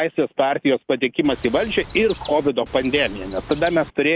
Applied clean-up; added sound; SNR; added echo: none; Chirp, tweet; 17 dB; none.